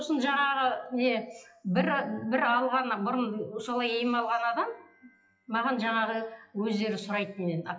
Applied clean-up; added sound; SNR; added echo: classical method WPE with log-MMSE.